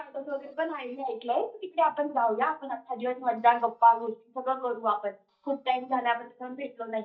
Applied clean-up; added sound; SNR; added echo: neural mask model DeepFilterNet 3.